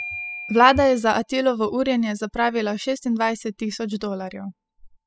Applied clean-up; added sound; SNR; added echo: classical method spectral subtraction.